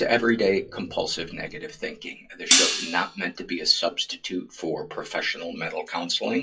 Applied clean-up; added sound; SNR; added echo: classical method WPE with log-MMSE.